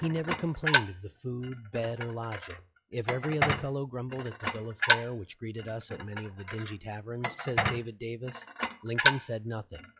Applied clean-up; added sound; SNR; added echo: classical method log-MMSE.